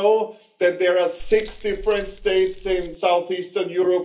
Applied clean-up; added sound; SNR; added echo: none; Keys jangling; 13 dB; reverberation time 0.3 s.